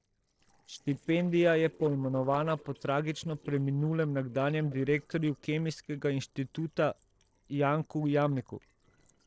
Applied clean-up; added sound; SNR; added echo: neural separator model SepFormer DNS4.